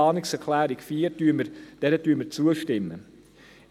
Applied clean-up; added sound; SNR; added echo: none; none; none; none.